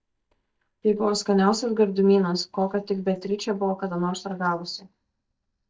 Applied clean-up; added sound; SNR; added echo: neural mask model DeepFilterNet 3.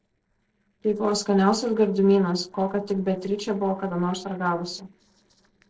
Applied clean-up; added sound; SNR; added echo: neural separator model SepFormer DNS4.